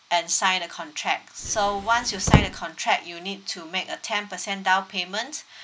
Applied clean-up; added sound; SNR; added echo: none; Drawer open or close; -2 dB; none.